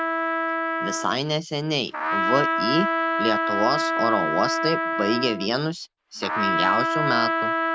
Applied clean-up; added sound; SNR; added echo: none; Trumpet; -2 dB; none.